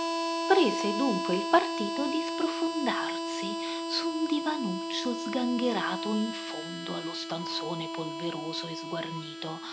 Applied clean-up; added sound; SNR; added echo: none; Harmonica; 2 dB; none.